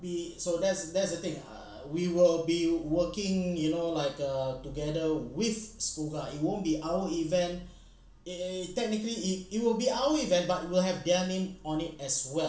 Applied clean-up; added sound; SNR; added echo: none; none; none; reverberation time 0.5 s.